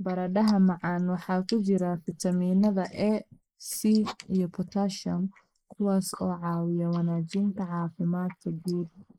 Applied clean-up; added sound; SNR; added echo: neural mask model Resemble Enhance denoiser.